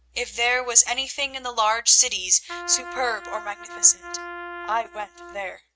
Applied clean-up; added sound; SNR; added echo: neural mask model RNNoise.